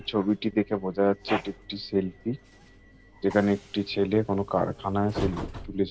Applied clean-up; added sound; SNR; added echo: none; Train; 14 dB; none.